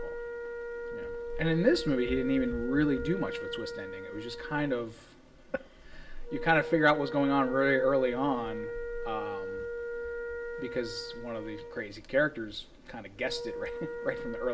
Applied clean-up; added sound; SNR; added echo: none; Wind instrument, woodwind instrument; 7 dB; reverberation time 0.4 s.